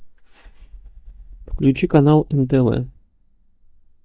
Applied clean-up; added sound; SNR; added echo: neural mask model DeepFilterNet 3.